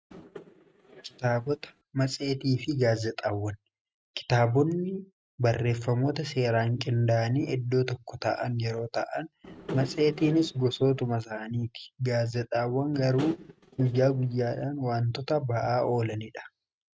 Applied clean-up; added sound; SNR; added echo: neural mask model RNNoise.